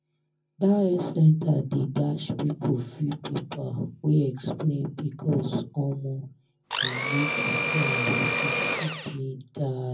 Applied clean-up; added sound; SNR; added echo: none; Domestic sounds, home sounds; -1 dB; reverberation time 0.4 s.